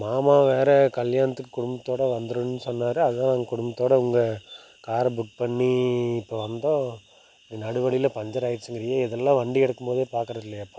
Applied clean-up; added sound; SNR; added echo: none; none; none; none.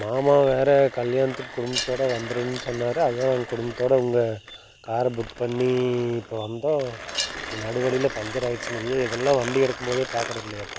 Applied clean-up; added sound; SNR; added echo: none; Wind chime + Mechanisms; 11 dB; none.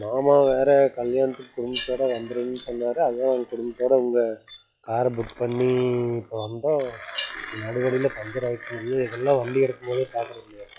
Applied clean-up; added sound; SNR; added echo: classical method log-MMSE.